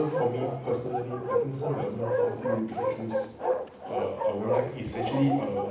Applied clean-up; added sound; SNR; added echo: none; Bark; -1 dB; reverberation time 0.9 s.